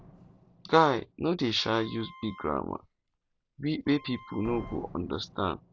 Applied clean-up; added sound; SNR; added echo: none; Slam + Wind instrument, woodwind instrument; 19 dB; none.